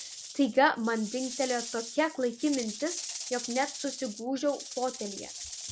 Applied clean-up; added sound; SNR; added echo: none; Rattle / Rattle (instrument); 10 dB; none.